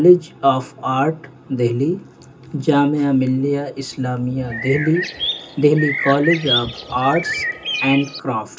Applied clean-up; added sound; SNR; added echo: none; Bird; 6 dB; reverberation time 0.2 s.